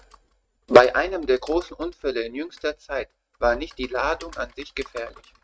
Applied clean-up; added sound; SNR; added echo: neural mask model RNNoise.